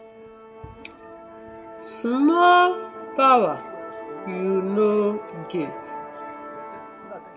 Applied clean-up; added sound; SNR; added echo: none; Musical instrument; 14 dB; reverberation time 1.0 s.